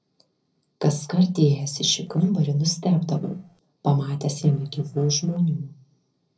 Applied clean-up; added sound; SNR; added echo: neural separator model SepFormer DNS4.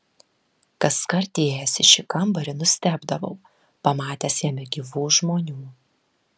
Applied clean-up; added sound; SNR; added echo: none; none; none; none.